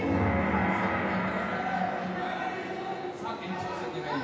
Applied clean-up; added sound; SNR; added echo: none; none; none; reverberation time 0.9 s.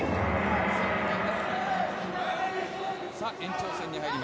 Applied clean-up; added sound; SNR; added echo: none; none; none; none.